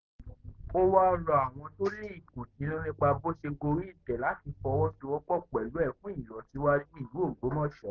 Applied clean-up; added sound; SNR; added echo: none; none; none; none.